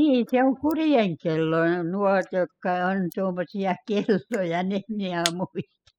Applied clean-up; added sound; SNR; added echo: classical method spectral subtraction.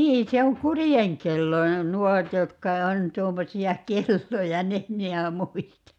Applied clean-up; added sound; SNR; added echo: none; none; none; none.